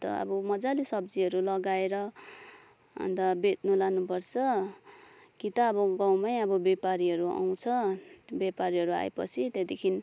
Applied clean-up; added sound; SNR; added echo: none; none; none; none.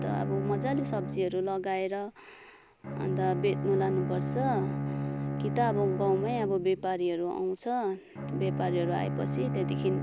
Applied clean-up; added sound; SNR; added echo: none; Bowed string instrument; 3 dB; none.